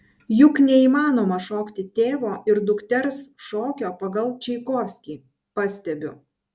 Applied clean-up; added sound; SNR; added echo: none; none; none; none.